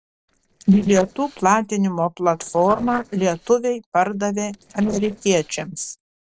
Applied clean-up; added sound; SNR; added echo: neural separator model SepFormer DNS4.